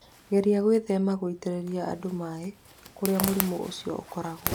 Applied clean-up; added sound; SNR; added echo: none; Zipper (clothing); 6 dB; none.